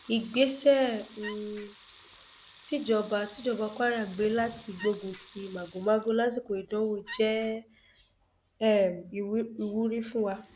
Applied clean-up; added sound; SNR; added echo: none; Wood + Sink (filling or washing) / Water tap, faucet / Liquid; 17 dB; none.